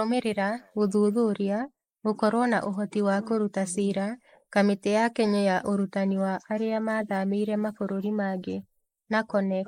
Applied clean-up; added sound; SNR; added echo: neural mask model Resemble Enhance denoiser.